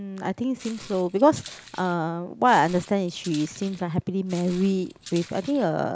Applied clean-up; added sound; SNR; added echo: none; Walk, footsteps; 20 dB; none.